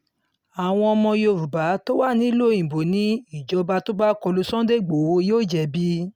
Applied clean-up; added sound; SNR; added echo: none; none; none; none.